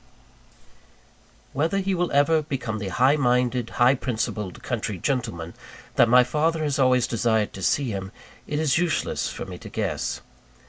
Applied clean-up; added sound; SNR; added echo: none; none; none; none.